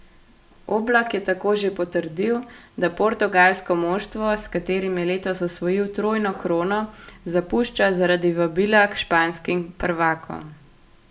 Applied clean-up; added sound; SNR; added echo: none; none; none; none.